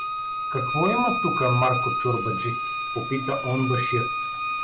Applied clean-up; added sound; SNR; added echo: none; Bowed string instrument; 1 dB; none.